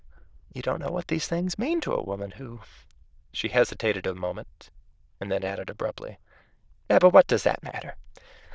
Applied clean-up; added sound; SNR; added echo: neural diffusion model UNIVERSE++.